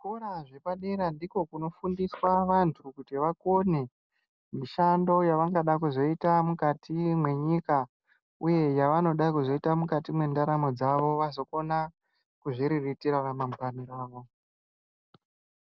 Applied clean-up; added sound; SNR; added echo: none; none; none; none.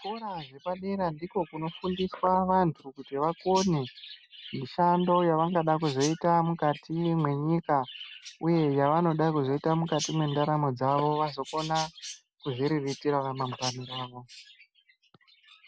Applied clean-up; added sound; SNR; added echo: none; Chirp, tweet; 17 dB; none.